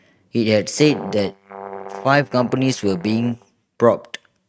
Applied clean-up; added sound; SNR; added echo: neural mask model RNNoise.